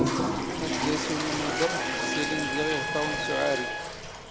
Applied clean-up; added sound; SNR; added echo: none; Toilet flush + Trumpet; -3 dB; none.